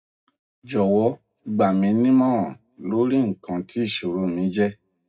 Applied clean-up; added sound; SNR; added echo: none; none; none; reverberation time 0.2 s.